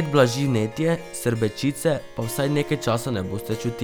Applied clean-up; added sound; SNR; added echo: none; Harp; 15 dB; none.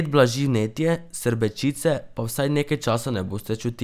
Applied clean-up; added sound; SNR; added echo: none; none; none; none.